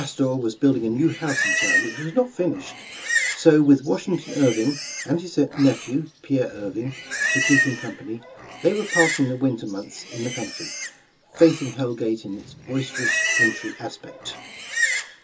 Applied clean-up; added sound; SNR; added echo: none; Livestock, farm animals, working animals; 4 dB; reverberation time 0.2 s.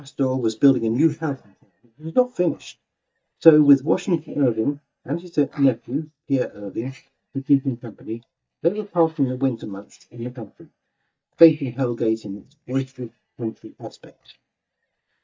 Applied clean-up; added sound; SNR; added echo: neural mask model DeepFilterNet 3.